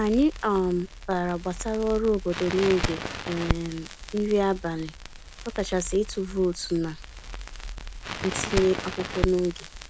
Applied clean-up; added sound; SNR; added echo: none; Crackle; 7 dB; none.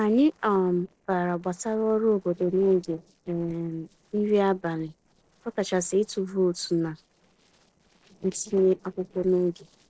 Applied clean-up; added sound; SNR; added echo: neural separator model SepFormer DNS4.